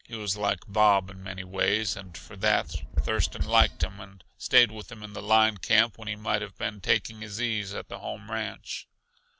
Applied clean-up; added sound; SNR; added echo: none; Tap; 3 dB; none.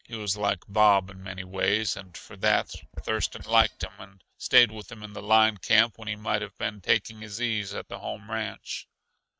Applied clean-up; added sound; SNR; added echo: neural mask model RNNoise.